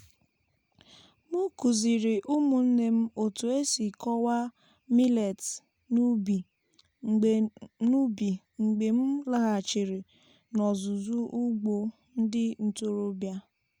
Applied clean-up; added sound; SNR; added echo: none; none; none; none.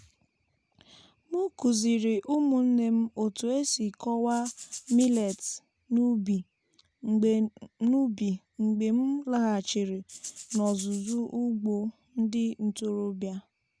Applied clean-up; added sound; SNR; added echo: none; Rattle (instrument); 14 dB; none.